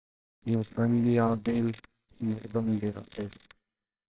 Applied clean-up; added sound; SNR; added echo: neural separator model SepFormer WHAMR!.